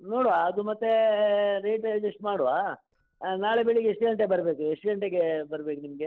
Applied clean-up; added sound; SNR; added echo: neural separator model SepFormer DNS4.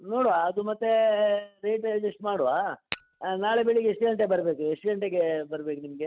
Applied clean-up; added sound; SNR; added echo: neural mask model RNNoise.